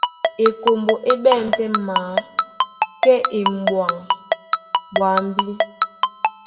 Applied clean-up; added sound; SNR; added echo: none; Ringtone; 1 dB; reverberation time 1.1 s.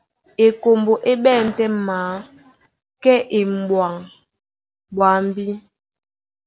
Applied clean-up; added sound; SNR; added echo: none; none; none; none.